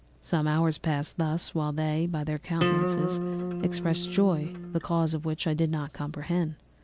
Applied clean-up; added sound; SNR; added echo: none; Acoustic guitar; 2 dB; none.